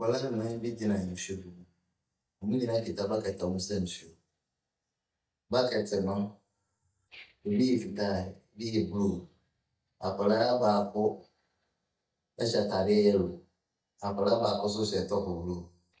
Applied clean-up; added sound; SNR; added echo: neural mask model DeepFilterNet 3.